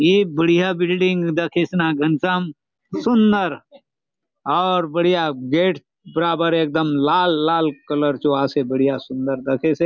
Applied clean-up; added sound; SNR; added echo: none; none; none; none.